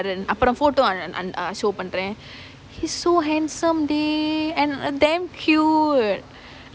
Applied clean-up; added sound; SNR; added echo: none; none; none; none.